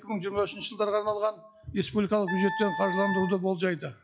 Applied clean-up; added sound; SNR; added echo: classical method log-MMSE.